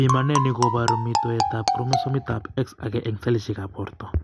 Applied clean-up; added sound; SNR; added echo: none; Marimba, xylophone; 1 dB; none.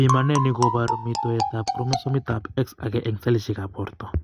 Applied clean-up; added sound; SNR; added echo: neural mask model RNNoise.